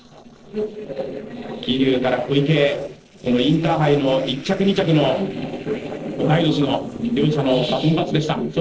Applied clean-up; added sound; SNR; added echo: neural separator model SepFormer DNS4.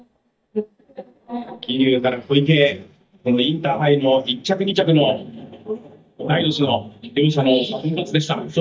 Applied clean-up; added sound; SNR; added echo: neural mask model DeepFilterNet 3.